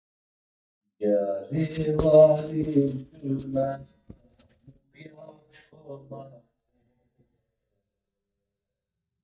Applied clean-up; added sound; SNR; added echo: neural mask model DeepFilterNet 3.